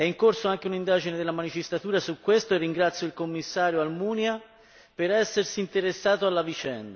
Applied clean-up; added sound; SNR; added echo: none; none; none; none.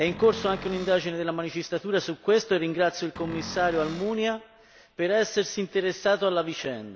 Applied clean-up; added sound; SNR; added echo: none; Cupboard open or close; 14 dB; none.